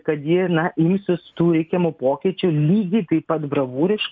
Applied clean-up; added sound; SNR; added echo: none; none; none; none.